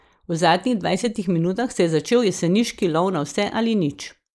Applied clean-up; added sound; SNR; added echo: neural mask model Resemble Enhance denoiser.